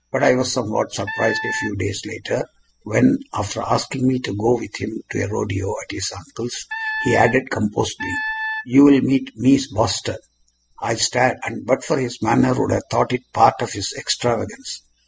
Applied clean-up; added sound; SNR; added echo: classical method spectral subtraction.